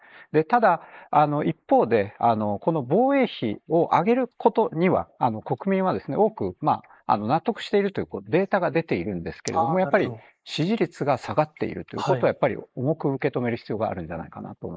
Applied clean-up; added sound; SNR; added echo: neural mask model Resemble Enhance denoiser.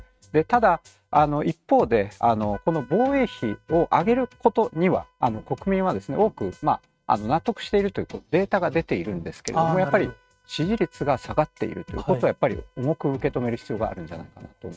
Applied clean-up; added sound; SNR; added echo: neural mask model RNNoise.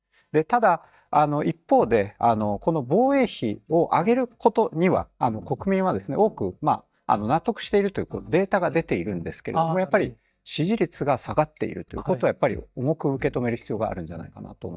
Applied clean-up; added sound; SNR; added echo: neural mask model DeepFilterNet 3.